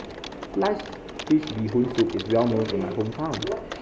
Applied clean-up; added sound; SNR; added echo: none; Subway, metro, underground + Typing; 8 dB; none.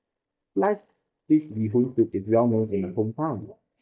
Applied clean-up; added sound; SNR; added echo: neural mask model DeepFilterNet 3.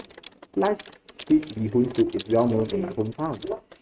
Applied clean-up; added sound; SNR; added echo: neural mask model RNNoise.